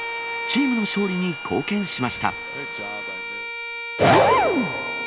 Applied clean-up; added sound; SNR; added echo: none; Bowed string instrument; 7 dB; none.